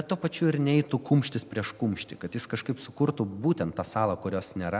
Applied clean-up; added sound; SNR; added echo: none; none; none; none.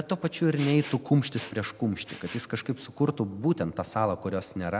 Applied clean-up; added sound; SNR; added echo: none; Respiratory sounds; 18 dB; none.